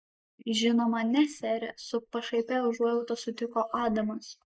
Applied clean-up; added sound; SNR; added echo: neural mask model Resemble Enhance denoiser.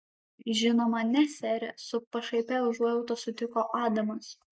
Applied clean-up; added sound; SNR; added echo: none; none; none; none.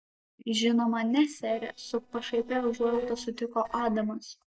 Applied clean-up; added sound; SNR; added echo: neural separator model SepFormer DNS4.